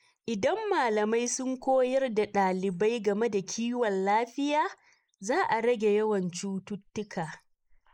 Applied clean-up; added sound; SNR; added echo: neural mask model Resemble Enhance denoiser.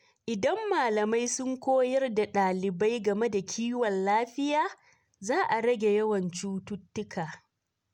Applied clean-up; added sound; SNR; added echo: none; none; none; none.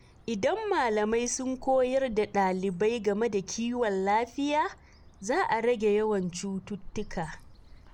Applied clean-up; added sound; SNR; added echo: none; Bird; 20 dB; none.